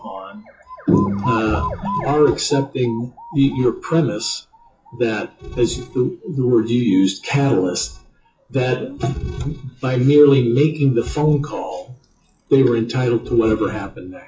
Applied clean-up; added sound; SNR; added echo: classical method WPE with log-MMSE.